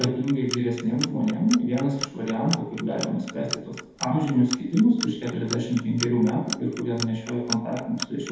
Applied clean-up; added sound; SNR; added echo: none; Clock; 11 dB; reverberation time 1.0 s.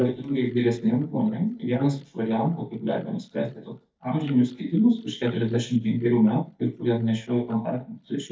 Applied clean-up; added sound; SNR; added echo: neural mask model DeepFilterNet 3.